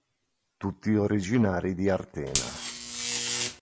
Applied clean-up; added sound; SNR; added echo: none; Buzz; 2 dB; none.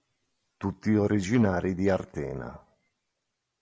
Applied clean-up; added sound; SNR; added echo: none; none; none; none.